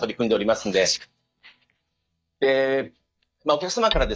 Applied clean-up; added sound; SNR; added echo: neural mask model DeepFilterNet 3.